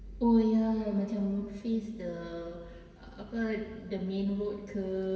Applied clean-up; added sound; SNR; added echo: none; none; none; reverberation time 2.1 s.